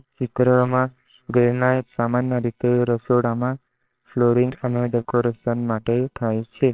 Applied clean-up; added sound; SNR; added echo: neural separator model SepFormer WHAMR!.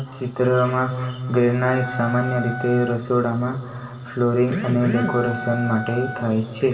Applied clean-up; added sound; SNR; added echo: none; Wind instrument, woodwind instrument; 11 dB; reverberation time 2.3 s.